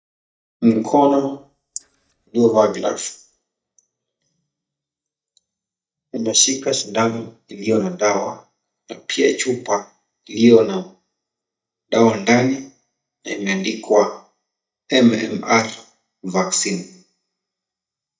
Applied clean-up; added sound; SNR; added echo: neural mask model DeepFilterNet 3.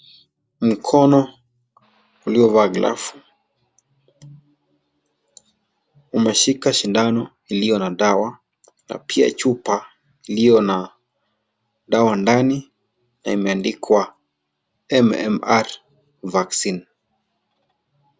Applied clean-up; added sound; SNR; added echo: none; none; none; none.